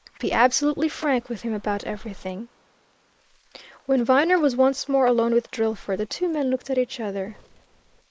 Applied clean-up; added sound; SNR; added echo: neural mask model Resemble Enhance denoiser.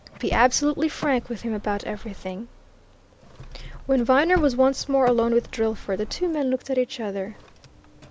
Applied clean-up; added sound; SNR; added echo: none; Car; 14 dB; none.